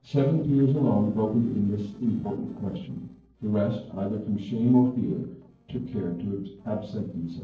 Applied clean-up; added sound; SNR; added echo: neural separator model SepFormer DNS4.